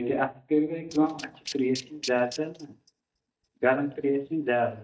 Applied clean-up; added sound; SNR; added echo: neural mask model DeepFilterNet 3.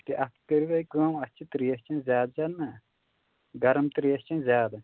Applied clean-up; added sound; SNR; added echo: none; none; none; none.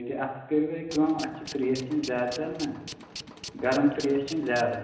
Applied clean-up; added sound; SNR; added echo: none; Tools; 14 dB; reverberation time 1.0 s.